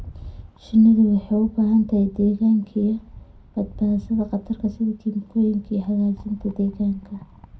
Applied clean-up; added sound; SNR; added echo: none; Rattle; 20 dB; reverberation time 0.2 s.